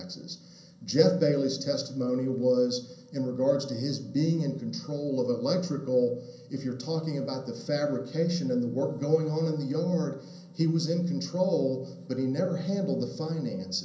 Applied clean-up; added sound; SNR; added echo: none; none; none; reverberation time 0.6 s.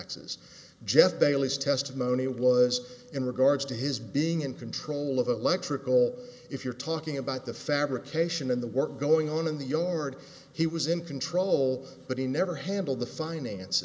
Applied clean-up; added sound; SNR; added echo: none; none; none; none.